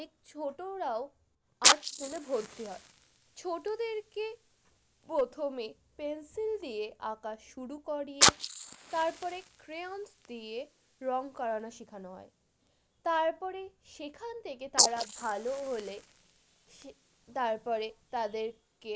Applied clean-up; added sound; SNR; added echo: neural mask model Resemble Enhance denoiser.